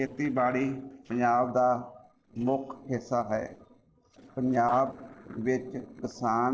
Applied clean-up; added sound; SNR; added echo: neural separator model SepFormer DNS4.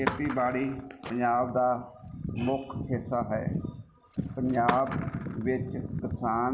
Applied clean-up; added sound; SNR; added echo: none; Skateboard; 11 dB; none.